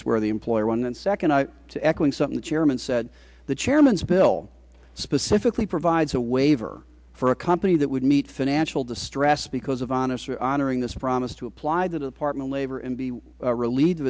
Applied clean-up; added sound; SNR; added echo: none; none; none; none.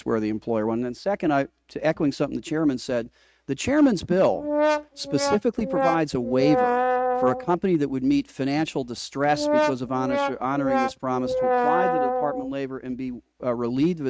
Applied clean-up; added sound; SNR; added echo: neural mask model RNNoise.